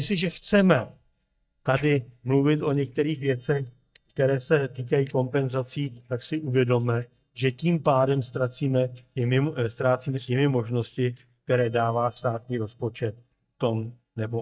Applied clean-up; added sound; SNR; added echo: neural mask model DeepFilterNet 3.